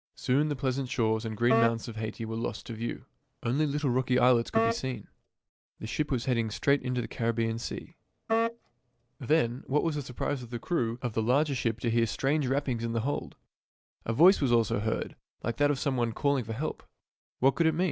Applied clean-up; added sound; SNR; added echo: none; Wind instrument, woodwind instrument; 3 dB; none.